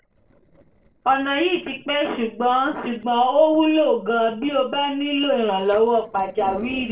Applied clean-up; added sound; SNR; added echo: neural separator model SepFormer DNS4.